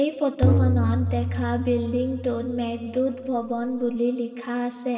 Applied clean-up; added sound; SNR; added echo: none; Tabla; 0 dB; reverberation time 2.1 s.